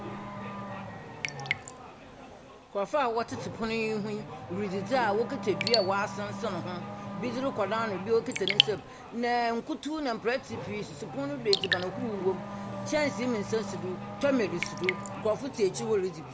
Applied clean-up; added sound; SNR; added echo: none; Race car, auto racing / Accelerating, revving, vroom + Raindrop / Drip; 5 dB; none.